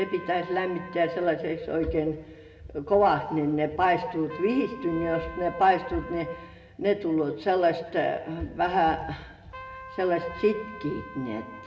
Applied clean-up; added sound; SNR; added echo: none; Trumpet; 18 dB; reverberation time 1.3 s.